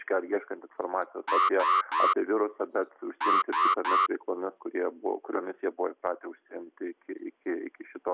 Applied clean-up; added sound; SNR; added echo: none; Alarm; -5 dB; none.